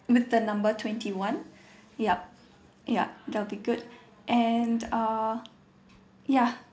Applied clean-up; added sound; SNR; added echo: none; none; none; none.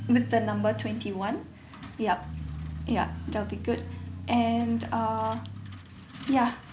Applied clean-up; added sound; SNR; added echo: none; Truck; 9 dB; none.